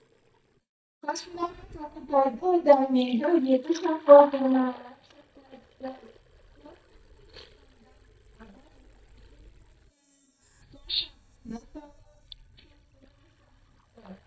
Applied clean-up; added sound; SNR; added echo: neural mask model DeepFilterNet 3.